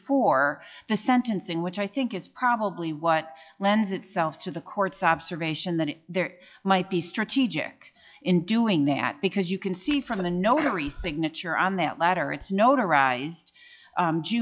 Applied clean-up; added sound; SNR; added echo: classical method log-MMSE.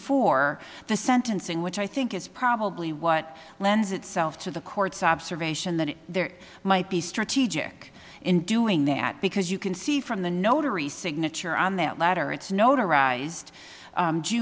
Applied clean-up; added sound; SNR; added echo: none; none; none; none.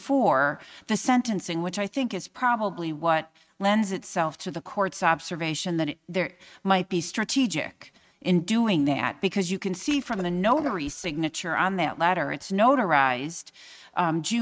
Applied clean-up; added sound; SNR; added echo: neural mask model RNNoise.